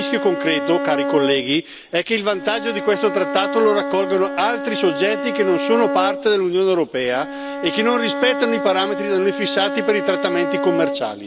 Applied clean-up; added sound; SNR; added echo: none; Bowed string instrument; 5 dB; none.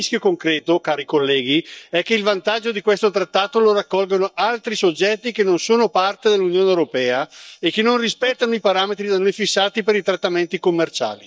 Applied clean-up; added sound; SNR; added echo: neural mask model DeepFilterNet 3.